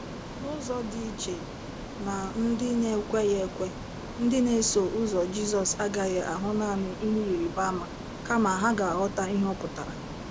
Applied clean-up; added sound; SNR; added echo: none; Ocean; 9 dB; none.